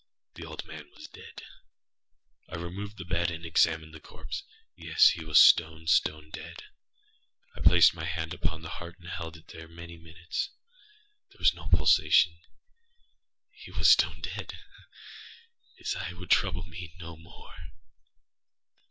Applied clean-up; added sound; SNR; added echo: none; none; none; none.